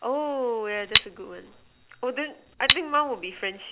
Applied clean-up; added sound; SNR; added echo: none; Cutlery, silverware; -1 dB; none.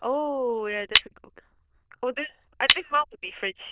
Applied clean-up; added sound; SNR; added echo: neural diffusion model UNIVERSE++.